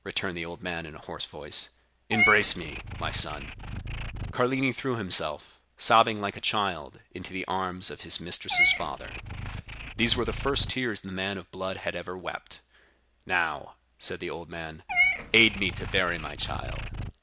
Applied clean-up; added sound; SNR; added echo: none; Meow / Purr; 6 dB; none.